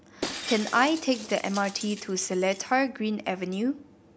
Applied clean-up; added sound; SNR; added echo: none; Shatter; 13 dB; none.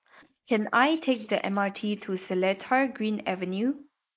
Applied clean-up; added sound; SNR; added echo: neural mask model Resemble Enhance denoiser.